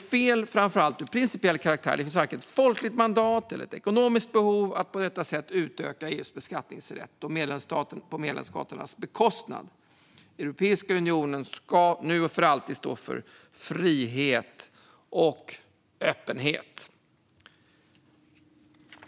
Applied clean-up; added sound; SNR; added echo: none; none; none; none.